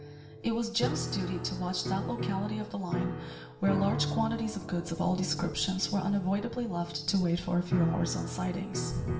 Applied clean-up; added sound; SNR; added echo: none; Piano; 5 dB; reverberation time 0.6 s.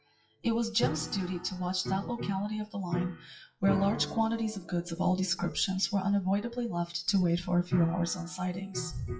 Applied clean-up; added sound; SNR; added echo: classical method WPE with log-MMSE.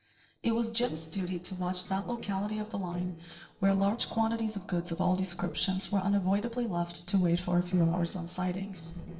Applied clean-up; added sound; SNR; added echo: neural separator model SepFormer DNS4.